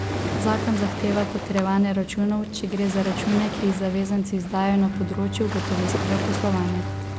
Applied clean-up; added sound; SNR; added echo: none; Bowed string instrument + Waves, surf; 5 dB; none.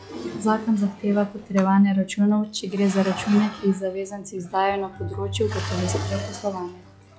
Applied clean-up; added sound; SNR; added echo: classical method log-MMSE.